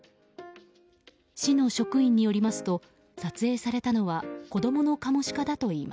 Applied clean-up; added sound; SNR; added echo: none; none; none; none.